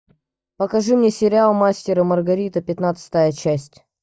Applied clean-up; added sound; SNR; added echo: neural mask model DeepFilterNet 3.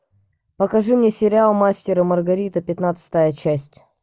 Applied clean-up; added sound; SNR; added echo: none; none; none; none.